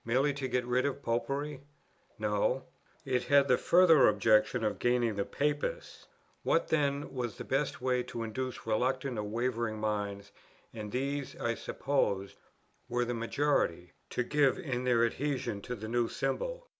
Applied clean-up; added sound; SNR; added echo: none; none; none; none.